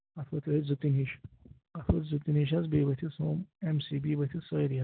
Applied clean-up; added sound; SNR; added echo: none; none; none; none.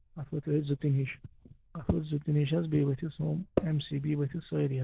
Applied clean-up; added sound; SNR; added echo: neural diffusion model UNIVERSE++.